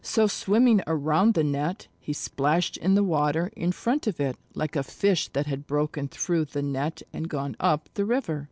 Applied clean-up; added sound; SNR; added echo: none; none; none; none.